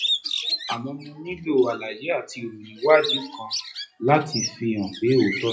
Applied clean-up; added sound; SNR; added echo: classical method WPE with log-MMSE.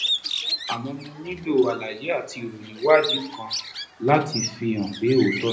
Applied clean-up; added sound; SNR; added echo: none; Bird; 7 dB; reverberation time 0.4 s.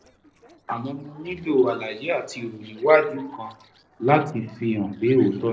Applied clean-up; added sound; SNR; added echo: neural separator model SepFormer DNS4.